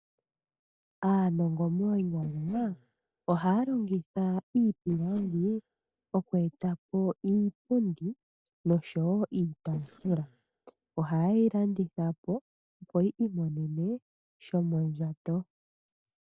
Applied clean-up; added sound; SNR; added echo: neural separator model SepFormer DNS4.